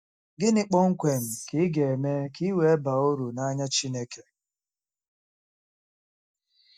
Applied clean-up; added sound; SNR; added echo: neural mask model DeepFilterNet 3.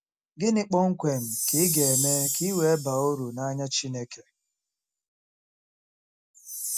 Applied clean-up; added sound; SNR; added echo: none; Chime; 4 dB; none.